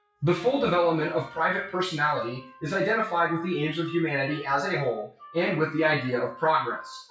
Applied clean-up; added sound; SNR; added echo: classical method WPE with log-MMSE.